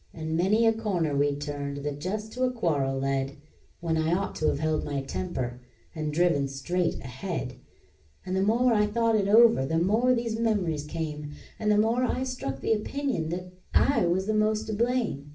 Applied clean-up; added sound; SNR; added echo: none; none; none; reverberation time 0.3 s.